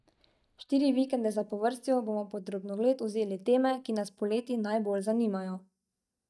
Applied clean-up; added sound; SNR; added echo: neural mask model DeepFilterNet 3.